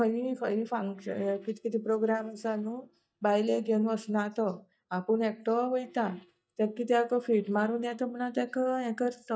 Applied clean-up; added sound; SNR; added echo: neural mask model DeepFilterNet 3.